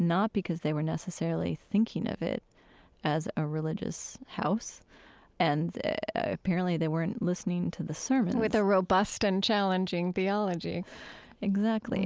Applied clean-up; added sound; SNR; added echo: none; none; none; none.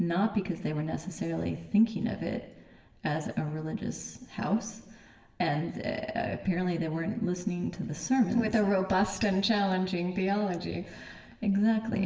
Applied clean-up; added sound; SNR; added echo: none; none; none; reverberation time 1.0 s.